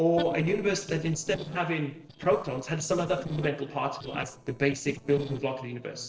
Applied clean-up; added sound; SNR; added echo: neural separator model SepFormer DNS4.